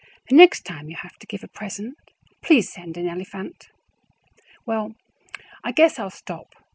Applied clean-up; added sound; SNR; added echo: none; none; none; none.